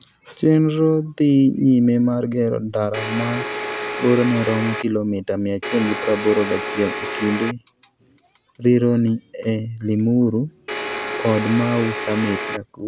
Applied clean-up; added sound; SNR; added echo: none; Domestic sounds, home sounds; 6 dB; none.